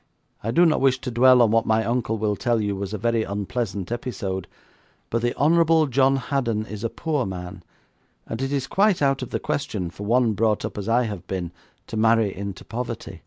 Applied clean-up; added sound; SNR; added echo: none; none; none; none.